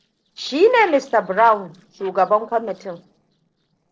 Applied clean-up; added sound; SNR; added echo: neural separator model SepFormer DNS4.